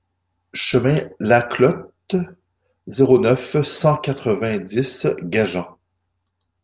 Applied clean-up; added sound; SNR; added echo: none; none; none; none.